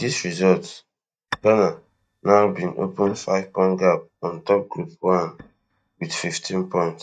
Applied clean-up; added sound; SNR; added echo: neural mask model DeepFilterNet 3.